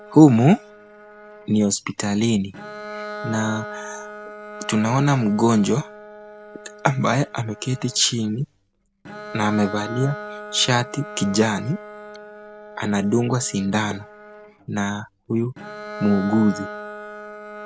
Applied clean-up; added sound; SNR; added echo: none; Bowed string instrument; 14 dB; none.